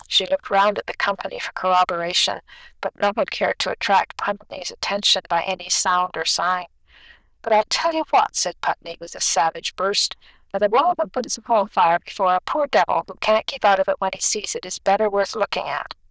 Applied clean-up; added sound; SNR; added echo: neural diffusion model UNIVERSE++.